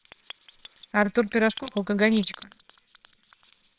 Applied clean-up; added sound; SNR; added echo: neural separator model SepFormer WHAMR!.